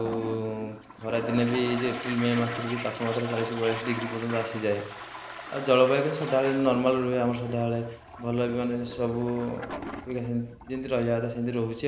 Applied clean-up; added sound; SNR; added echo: none; Toilet flush; 11 dB; none.